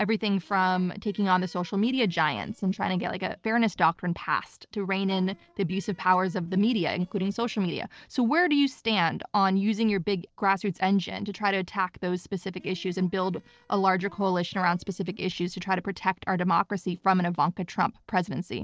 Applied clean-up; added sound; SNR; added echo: neural separator model SepFormer DNS4.